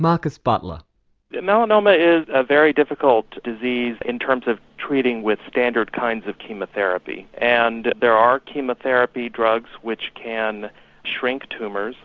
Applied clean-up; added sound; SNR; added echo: none; none; none; none.